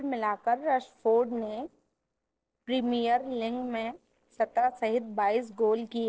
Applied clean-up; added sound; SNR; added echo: neural separator model SepFormer DNS4.